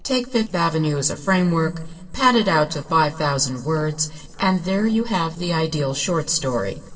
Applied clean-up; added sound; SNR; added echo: neural separator model SepFormer DNS4.